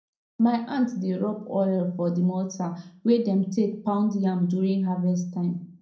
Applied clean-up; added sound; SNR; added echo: none; none; none; reverberation time 0.6 s.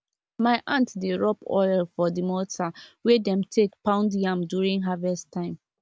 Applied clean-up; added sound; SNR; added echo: none; none; none; none.